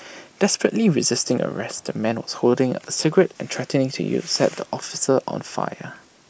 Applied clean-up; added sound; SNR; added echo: none; none; none; none.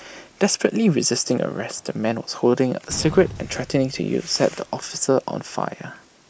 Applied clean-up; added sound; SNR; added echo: none; Slam; 20 dB; none.